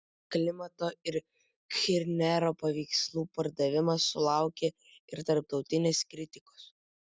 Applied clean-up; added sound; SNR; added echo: none; none; none; none.